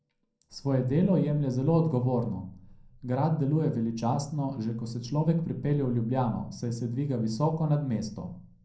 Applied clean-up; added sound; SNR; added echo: none; none; none; reverberation time 0.6 s.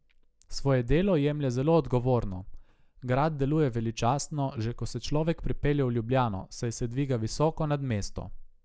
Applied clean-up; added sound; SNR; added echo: none; none; none; none.